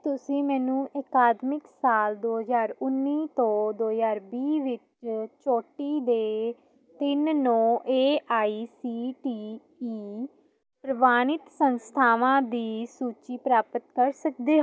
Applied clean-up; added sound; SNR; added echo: none; none; none; none.